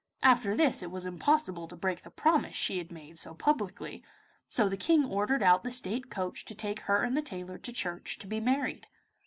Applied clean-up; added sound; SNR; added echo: none; none; none; none.